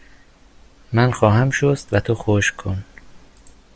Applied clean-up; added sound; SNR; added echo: none; none; none; none.